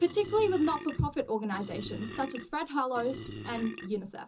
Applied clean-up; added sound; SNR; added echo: none; Burping, eructation; 12 dB; reverberation time 0.2 s.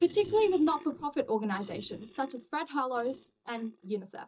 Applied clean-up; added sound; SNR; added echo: neural mask model DeepFilterNet 3.